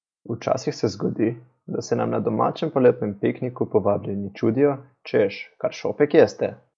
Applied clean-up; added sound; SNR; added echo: none; none; none; none.